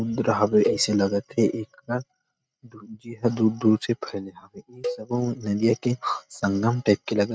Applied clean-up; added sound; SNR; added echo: neural mask model RNNoise.